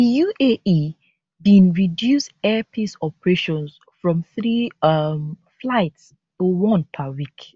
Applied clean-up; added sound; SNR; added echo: none; none; none; none.